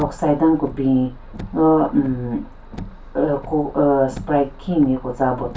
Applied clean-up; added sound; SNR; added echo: none; Car; 15 dB; reverberation time 0.2 s.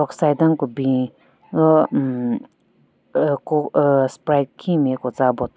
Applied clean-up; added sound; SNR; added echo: none; none; none; none.